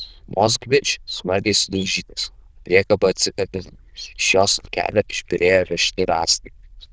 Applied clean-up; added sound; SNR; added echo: neural diffusion model UNIVERSE++.